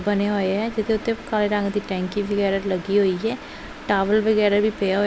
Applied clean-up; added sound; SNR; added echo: none; none; none; none.